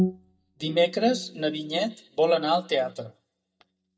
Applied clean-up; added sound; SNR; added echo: neural mask model DeepFilterNet 3.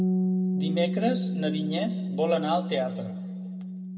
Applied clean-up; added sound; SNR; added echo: none; Bass guitar; -2 dB; reverberation time 1.3 s.